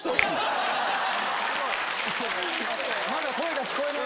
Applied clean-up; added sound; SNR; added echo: none; Finger snapping; 9 dB; none.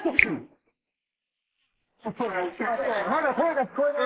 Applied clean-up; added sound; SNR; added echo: neural mask model Resemble Enhance denoiser.